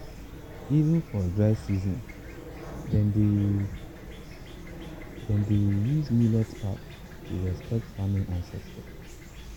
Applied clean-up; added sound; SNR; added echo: none; Chirp, tweet / Fowl; 13 dB; none.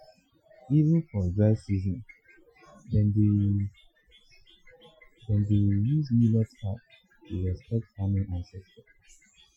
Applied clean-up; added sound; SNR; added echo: classical method Wiener filter.